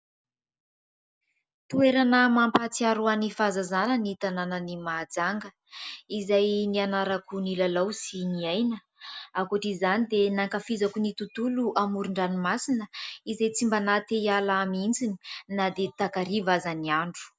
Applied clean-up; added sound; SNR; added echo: none; none; none; none.